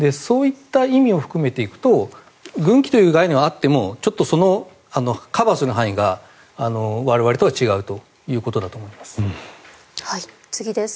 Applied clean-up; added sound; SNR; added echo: none; none; none; none.